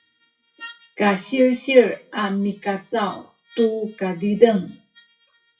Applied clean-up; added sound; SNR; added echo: classical method WPE with log-MMSE.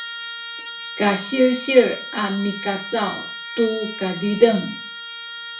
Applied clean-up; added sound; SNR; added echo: none; Trumpet; 10 dB; reverberation time 0.4 s.